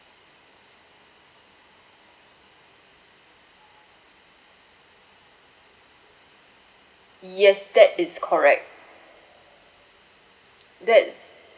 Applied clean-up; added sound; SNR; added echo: none; none; none; none.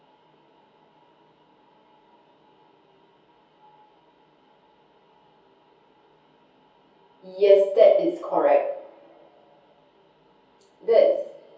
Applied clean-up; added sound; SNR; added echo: none; none; none; reverberation time 0.6 s.